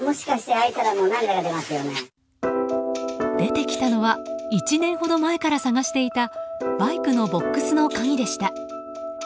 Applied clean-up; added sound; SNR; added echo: none; none; none; none.